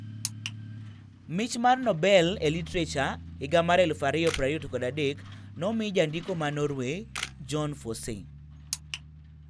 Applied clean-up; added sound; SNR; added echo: none; Truck + Camera; 14 dB; none.